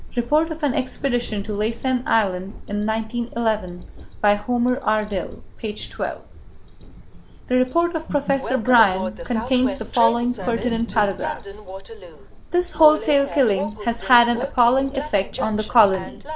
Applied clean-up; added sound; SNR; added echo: none; Train; 11 dB; none.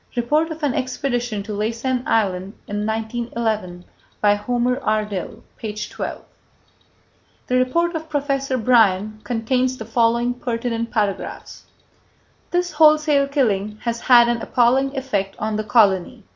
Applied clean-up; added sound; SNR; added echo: none; none; none; none.